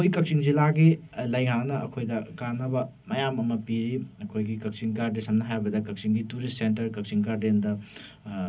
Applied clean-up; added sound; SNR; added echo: none; none; none; reverberation time 0.4 s.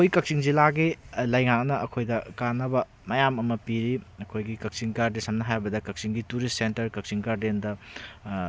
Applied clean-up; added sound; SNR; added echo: none; none; none; none.